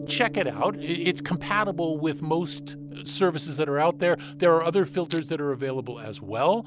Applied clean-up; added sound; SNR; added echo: none; Crushing + Gong; 13 dB; none.